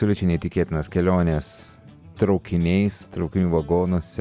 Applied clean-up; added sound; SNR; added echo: none; none; none; none.